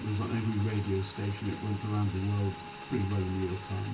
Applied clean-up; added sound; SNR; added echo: none; Motorcycle / Engine; 13 dB; reverberation time 0.3 s.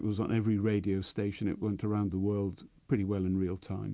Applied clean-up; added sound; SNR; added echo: none; none; none; none.